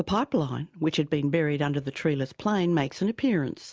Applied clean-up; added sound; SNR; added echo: none; none; none; none.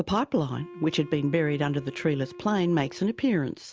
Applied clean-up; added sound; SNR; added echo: none; Wind instrument, woodwind instrument; 19 dB; none.